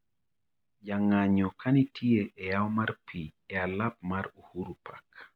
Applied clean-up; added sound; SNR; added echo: none; none; none; none.